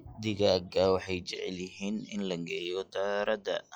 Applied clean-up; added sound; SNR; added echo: classical method log-MMSE.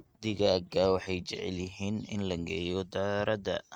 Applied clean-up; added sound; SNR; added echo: neural mask model RNNoise.